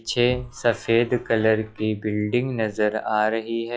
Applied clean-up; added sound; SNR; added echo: classical method log-MMSE.